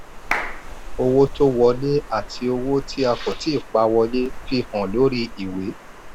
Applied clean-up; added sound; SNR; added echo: none; Clapping + Water; 10 dB; none.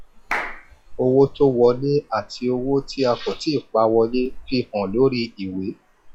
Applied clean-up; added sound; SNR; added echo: classical method log-MMSE.